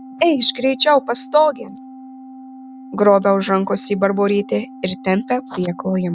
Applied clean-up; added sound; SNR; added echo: none; Organ; 18 dB; none.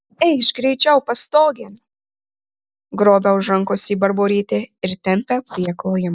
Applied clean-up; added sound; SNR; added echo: none; none; none; none.